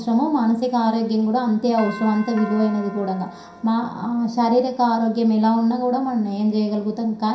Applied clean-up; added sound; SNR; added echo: none; Doorbell; 16 dB; reverberation time 0.5 s.